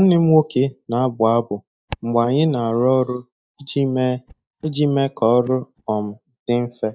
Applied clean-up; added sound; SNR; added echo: neural mask model DeepFilterNet 3.